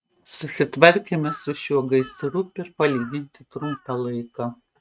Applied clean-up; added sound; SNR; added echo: neural mask model RNNoise.